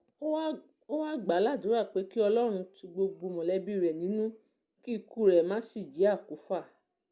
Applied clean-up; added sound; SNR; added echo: none; none; none; none.